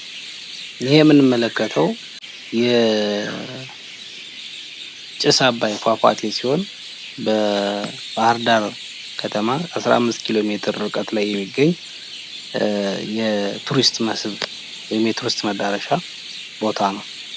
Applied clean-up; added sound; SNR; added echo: none; Chirp, tweet; 14 dB; none.